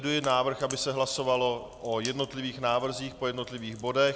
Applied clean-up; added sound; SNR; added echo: none; Crack / Crackle; 19 dB; none.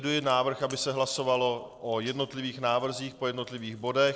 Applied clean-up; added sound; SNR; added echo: neural separator model SepFormer DNS4.